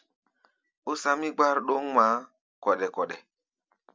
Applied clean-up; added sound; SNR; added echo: none; none; none; none.